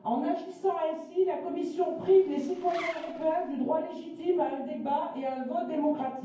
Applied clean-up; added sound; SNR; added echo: none; Zipper (clothing); 16 dB; reverberation time 0.9 s.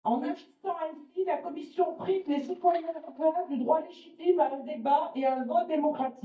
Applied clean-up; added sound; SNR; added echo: neural mask model DeepFilterNet 3.